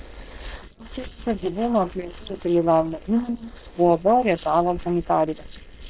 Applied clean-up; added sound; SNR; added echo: neural separator model SepFormer WHAM!.